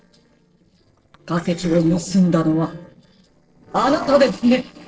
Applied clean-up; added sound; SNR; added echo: neural separator model SepFormer DNS4.